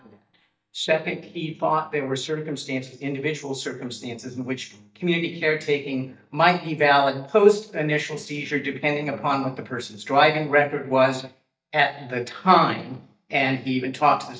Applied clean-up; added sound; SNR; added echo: neural mask model DeepFilterNet 3.